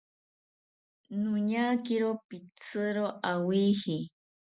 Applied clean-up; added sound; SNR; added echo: none; none; none; none.